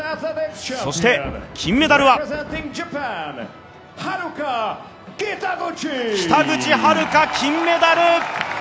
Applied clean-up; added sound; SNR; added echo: none; Thunder; 14 dB; none.